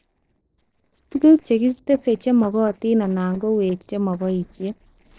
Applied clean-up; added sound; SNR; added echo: neural separator model SepFormer DNS4.